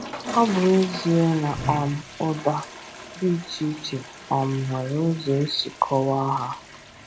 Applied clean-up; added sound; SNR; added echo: none; Toilet flush; 12 dB; none.